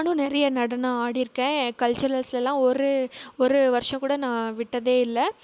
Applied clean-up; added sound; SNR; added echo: none; none; none; none.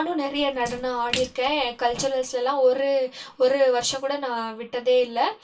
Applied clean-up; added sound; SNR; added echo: none; Splash, splatter; 16 dB; reverberation time 0.2 s.